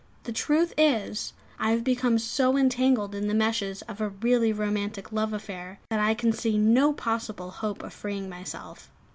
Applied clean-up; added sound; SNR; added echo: none; none; none; none.